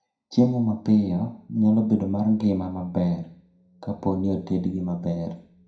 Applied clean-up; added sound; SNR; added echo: none; none; none; reverberation time 0.5 s.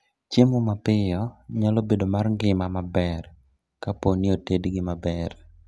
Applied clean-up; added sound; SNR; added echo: none; none; none; none.